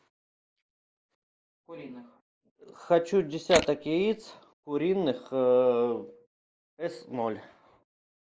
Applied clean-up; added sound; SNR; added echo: neural mask model Resemble Enhance denoiser.